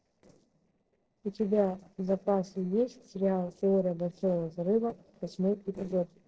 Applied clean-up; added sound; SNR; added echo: neural separator model SepFormer DNS4.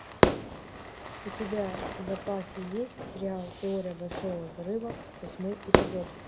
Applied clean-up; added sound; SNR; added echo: none; Fire / Fireworks; -4 dB; reverberation time 1.1 s.